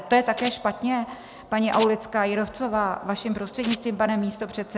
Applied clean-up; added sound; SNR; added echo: none; Domestic sounds, home sounds; 12 dB; none.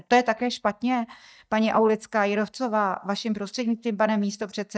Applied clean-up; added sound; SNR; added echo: neural mask model DeepFilterNet 3.